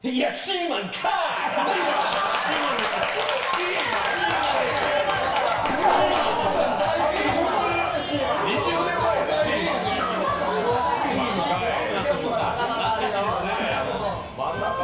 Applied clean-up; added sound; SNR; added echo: none; Animal; 4 dB; reverberation time 1.1 s.